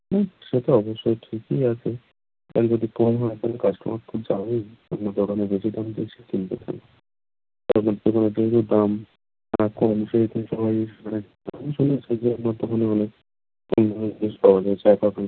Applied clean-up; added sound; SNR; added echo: none; none; none; none.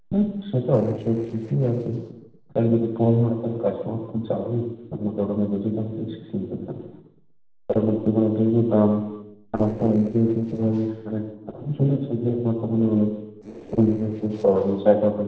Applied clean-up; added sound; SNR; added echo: neural separator model SepFormer DNS4.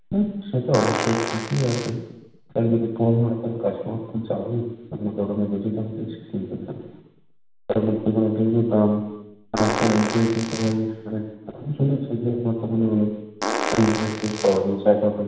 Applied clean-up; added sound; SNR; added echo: none; Fart; 6 dB; reverberation time 1.0 s.